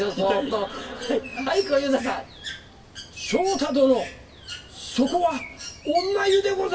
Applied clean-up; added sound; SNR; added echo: none; Bird; 14 dB; reverberation time 0.1 s.